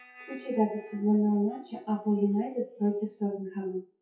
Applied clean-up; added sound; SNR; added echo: classical method WPE with log-MMSE.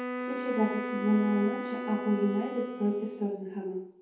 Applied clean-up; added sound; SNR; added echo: none; Wind instrument, woodwind instrument; 6 dB; reverberation time 0.7 s.